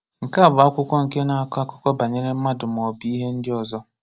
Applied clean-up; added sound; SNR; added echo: none; none; none; none.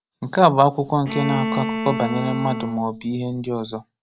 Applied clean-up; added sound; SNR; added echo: none; Bowed string instrument; 6 dB; none.